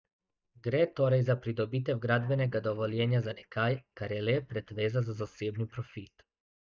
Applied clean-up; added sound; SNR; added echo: neural mask model DeepFilterNet 3.